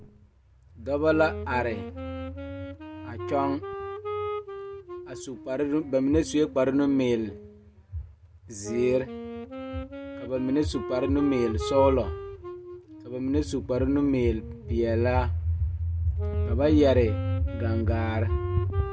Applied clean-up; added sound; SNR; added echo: none; Wind instrument, woodwind instrument; 11 dB; none.